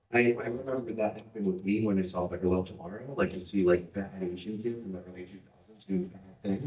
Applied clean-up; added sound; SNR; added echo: neural mask model DeepFilterNet 3.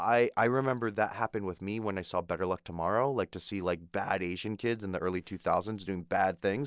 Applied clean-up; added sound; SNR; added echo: none; none; none; none.